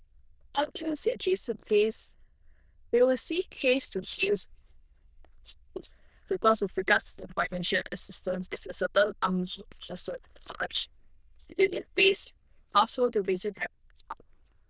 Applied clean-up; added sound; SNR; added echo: neural diffusion model UNIVERSE++.